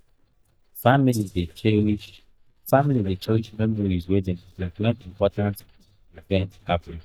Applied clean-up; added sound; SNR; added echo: neural mask model DeepFilterNet 3.